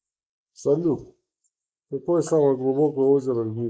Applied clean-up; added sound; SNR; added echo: neural mask model Resemble Enhance denoiser.